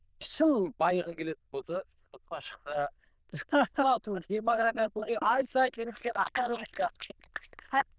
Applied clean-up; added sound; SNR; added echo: neural diffusion model UNIVERSE++.